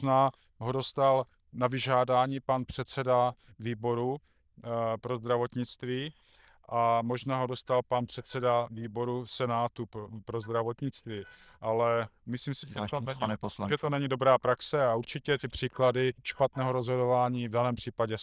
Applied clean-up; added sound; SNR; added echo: neural diffusion model UNIVERSE++.